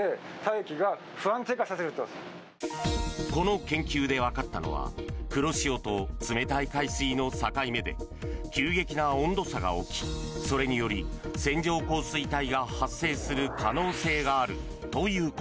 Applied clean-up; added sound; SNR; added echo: none; none; none; none.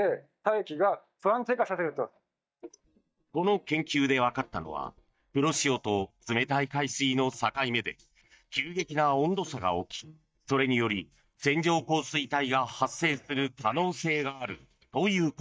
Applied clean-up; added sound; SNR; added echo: neural mask model DeepFilterNet 3.